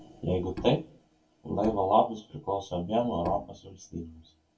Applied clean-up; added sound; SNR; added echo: none; Bowed string instrument; 15 dB; reverberation time 0.2 s.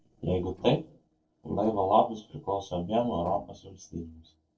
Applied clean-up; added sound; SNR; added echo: neural separator model SepFormer DNS4.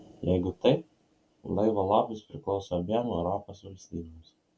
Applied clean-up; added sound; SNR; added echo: none; none; none; none.